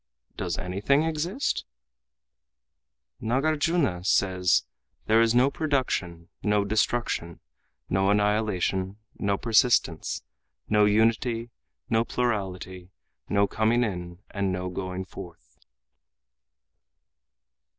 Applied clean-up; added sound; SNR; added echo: none; none; none; none.